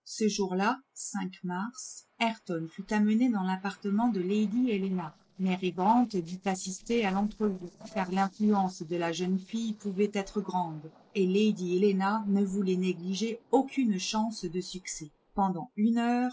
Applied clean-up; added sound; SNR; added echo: neural separator model SepFormer DNS4.